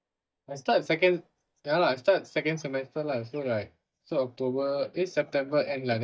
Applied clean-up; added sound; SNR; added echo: neural mask model DeepFilterNet 3.